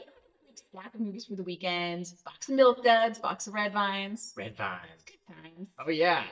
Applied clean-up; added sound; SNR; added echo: neural mask model DeepFilterNet 3.